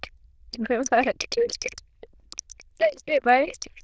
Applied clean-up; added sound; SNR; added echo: neural diffusion model UNIVERSE++.